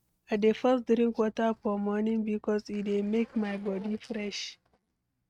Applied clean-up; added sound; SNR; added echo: neural mask model RNNoise.